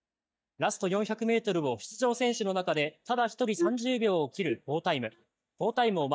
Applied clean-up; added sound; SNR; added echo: neural mask model DeepFilterNet 3.